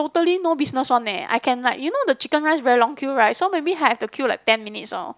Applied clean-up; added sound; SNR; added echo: none; none; none; none.